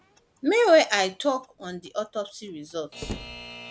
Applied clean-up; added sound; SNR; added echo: none; Slam + Alarm / Clock; 18 dB; none.